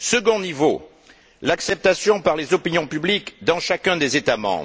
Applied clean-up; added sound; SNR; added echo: none; none; none; none.